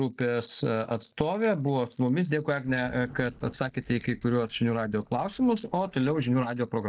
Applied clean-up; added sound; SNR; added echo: neural mask model DeepFilterNet 3.